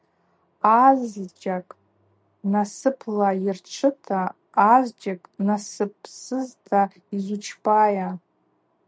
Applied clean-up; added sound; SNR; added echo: none; none; none; none.